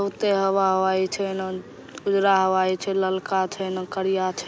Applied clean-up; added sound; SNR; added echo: none; none; none; none.